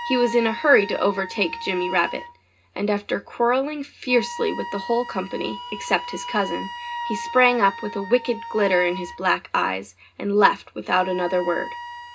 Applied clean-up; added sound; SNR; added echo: none; Wind instrument, woodwind instrument; 11 dB; reverberation time 0.2 s.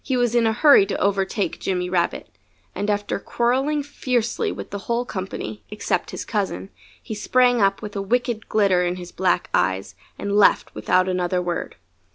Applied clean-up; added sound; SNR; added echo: none; none; none; none.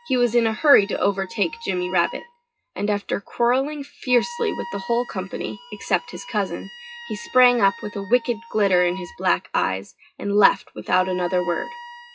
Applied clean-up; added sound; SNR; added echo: classical method WPE with log-MMSE.